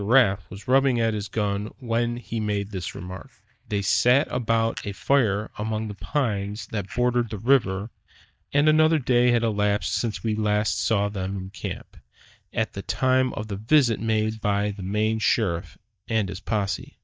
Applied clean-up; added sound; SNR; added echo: neural mask model DeepFilterNet 3.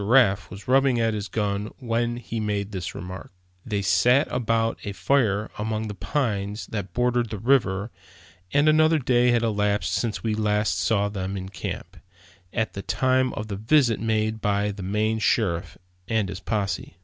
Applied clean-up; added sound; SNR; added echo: none; none; none; none.